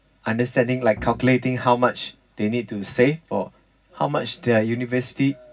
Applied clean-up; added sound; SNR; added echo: none; Bowed string instrument; 19 dB; reverberation time 0.4 s.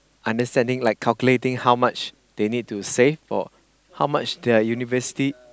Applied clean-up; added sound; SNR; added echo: none; none; none; none.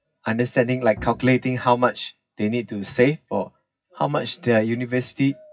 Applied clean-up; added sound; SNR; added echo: classical method WPE with log-MMSE.